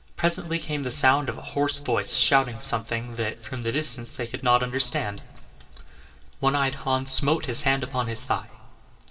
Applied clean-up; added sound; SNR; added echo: none; none; none; reverberation time 1.4 s.